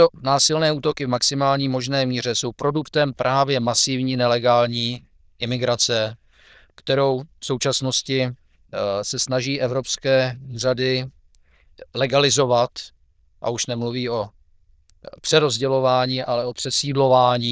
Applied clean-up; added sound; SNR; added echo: neural diffusion model UNIVERSE++.